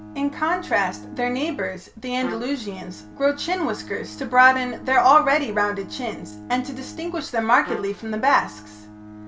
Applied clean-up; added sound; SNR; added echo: none; Trumpet + Bowed string instrument; 16 dB; none.